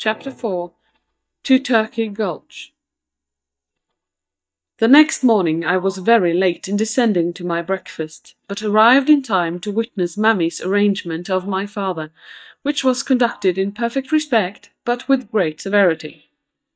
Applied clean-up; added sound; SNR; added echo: neural mask model DeepFilterNet 3.